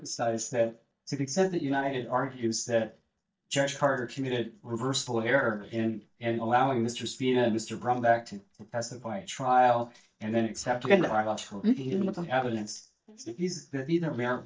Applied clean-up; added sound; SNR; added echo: neural mask model DeepFilterNet 3.